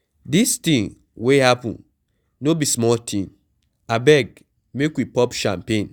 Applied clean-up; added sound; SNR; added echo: none; none; none; none.